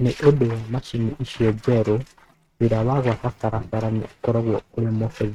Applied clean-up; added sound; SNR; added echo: neural mask model RNNoise.